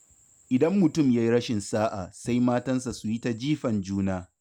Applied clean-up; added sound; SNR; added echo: none; none; none; none.